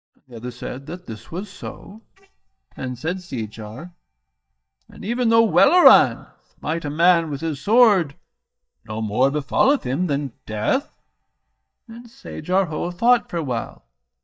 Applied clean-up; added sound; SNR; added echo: neural mask model DeepFilterNet 3.